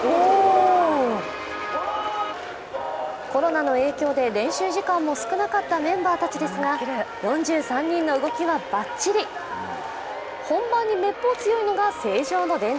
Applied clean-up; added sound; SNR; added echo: none; none; none; none.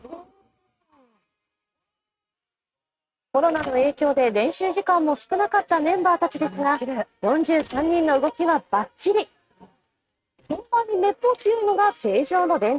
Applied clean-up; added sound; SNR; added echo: neural mask model RNNoise.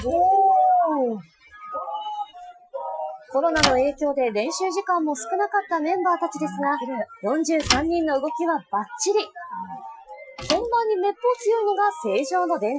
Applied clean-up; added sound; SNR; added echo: classical method Wiener filter.